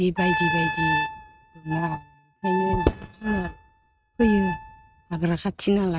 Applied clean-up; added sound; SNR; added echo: neural mask model RNNoise.